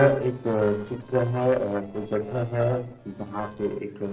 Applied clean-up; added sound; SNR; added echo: neural separator model SepFormer DNS4.